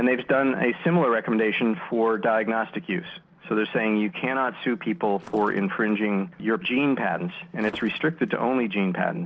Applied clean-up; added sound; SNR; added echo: neural separator model SepFormer DNS4.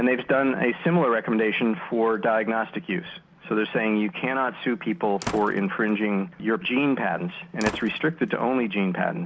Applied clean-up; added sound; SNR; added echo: none; Slam; 15 dB; none.